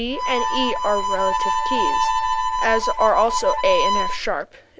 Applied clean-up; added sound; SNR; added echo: none; Harmonica; -1 dB; none.